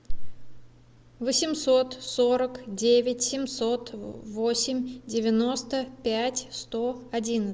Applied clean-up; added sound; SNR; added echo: none; none; none; none.